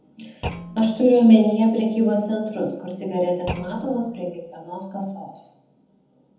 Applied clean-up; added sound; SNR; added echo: none; Thump, thud; 17 dB; reverberation time 1.0 s.